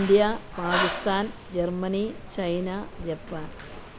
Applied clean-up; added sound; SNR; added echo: none; Rain; 13 dB; none.